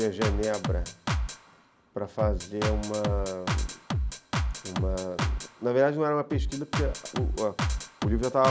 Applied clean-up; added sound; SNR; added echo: none; Drum kit; 0 dB; none.